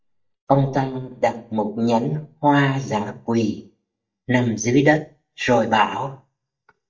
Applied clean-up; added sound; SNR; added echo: neural mask model DeepFilterNet 3.